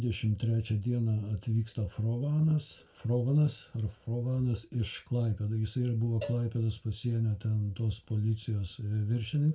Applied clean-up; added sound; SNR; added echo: none; Cowbell; 18 dB; reverberation time 0.2 s.